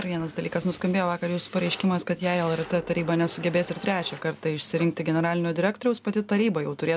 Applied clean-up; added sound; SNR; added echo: none; Fire + Camera; 20 dB; none.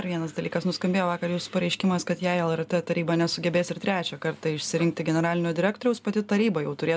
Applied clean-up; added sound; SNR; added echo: none; none; none; none.